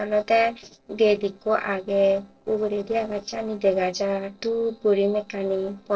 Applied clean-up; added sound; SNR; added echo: neural separator model SepFormer DNS4.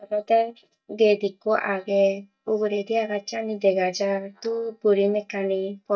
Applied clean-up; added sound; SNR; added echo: neural mask model DeepFilterNet 3.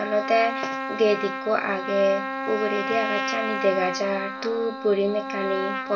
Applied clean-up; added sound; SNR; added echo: none; Trumpet; 5 dB; reverberation time 0.2 s.